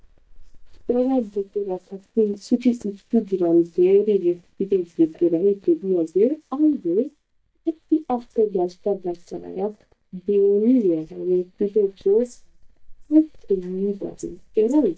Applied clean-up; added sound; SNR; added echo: neural mask model DeepFilterNet 3.